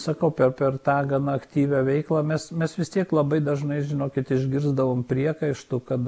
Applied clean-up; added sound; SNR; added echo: none; none; none; none.